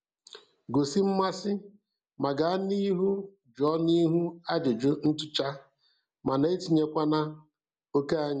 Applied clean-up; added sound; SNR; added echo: none; none; none; none.